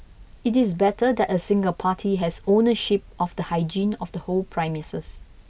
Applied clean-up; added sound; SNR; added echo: none; none; none; none.